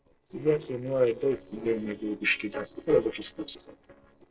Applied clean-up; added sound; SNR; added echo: neural separator model SepFormer DNS4.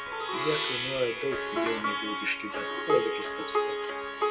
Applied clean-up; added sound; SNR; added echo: none; Plucked string instrument; -3 dB; reverberation time 0.3 s.